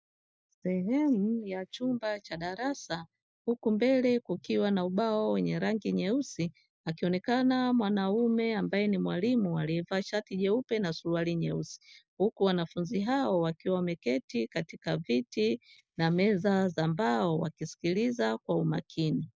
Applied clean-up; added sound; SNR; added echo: neural mask model DeepFilterNet 3.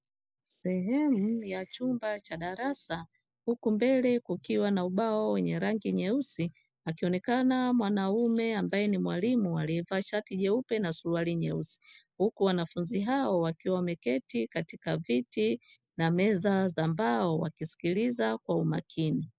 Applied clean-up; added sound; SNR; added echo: neural mask model Resemble Enhance denoiser.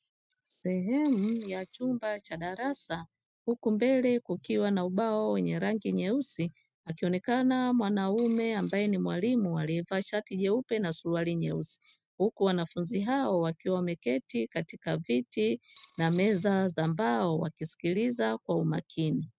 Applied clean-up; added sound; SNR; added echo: neural mask model RNNoise.